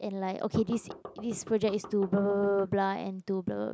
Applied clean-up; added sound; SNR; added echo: none; Knock; 16 dB; none.